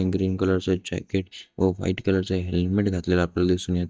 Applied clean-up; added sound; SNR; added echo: neural mask model DeepFilterNet 3.